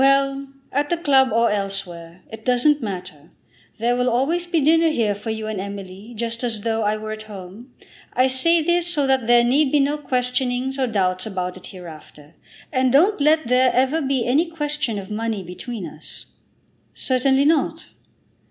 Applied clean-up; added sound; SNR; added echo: none; none; none; none.